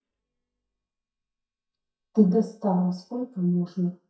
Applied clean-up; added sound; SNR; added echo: neural mask model DeepFilterNet 3.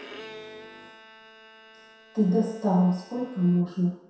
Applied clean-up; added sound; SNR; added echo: none; Bowed string instrument; 20 dB; reverberation time 0.7 s.